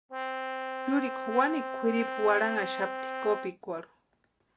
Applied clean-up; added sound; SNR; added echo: none; Brass instrument; 4 dB; none.